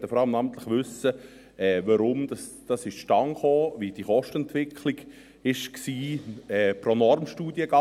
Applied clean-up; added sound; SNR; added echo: none; none; none; none.